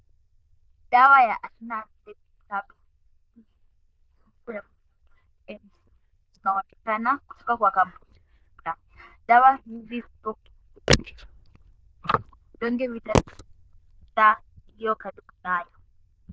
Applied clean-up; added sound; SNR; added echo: neural diffusion model UNIVERSE++.